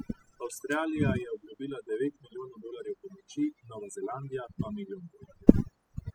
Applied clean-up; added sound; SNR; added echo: classical method spectral subtraction.